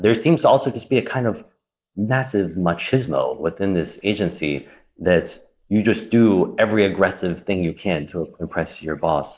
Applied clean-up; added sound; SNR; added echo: neural mask model Resemble Enhance denoiser.